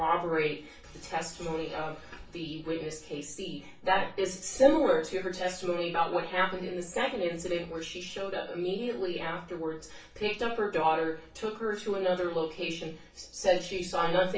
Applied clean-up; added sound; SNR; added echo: none; none; none; reverberation time 0.3 s.